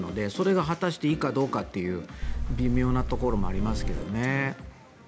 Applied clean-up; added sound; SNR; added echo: none; Buzz; 0 dB; none.